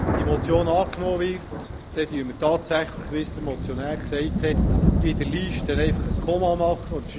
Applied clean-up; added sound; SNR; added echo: none; Thunder; 0 dB; none.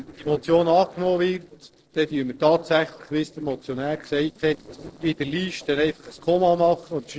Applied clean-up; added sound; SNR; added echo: neural separator model SepFormer DNS4.